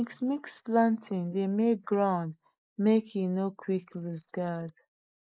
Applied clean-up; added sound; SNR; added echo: neural mask model Resemble Enhance denoiser.